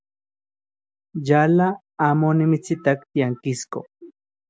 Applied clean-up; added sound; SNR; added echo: none; none; none; none.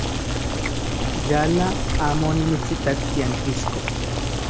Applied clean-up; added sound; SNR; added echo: none; Boiling; -2 dB; none.